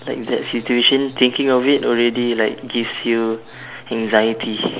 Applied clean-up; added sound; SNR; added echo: none; none; none; none.